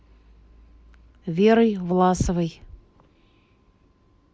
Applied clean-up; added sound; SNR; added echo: none; none; none; none.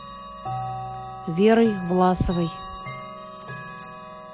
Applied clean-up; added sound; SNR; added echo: none; Chime / Clock; 10 dB; none.